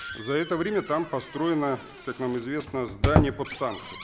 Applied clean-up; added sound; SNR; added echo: none; Squeak; 3 dB; none.